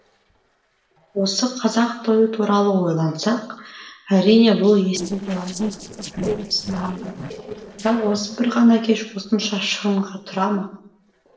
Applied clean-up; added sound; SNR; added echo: neural separator model SepFormer DNS4.